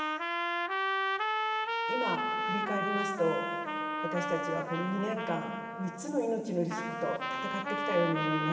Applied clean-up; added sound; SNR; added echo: none; Trumpet; -1 dB; reverberation time 2.4 s.